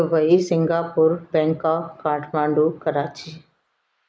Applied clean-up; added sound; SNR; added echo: neural mask model Resemble Enhance denoiser.